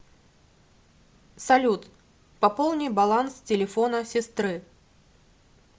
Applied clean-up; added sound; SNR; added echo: none; none; none; none.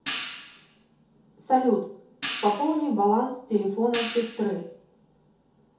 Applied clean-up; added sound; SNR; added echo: none; Hi-hat; 8 dB; reverberation time 0.5 s.